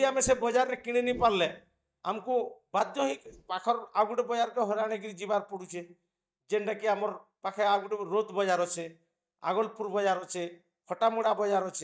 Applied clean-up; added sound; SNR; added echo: neural mask model DeepFilterNet 3.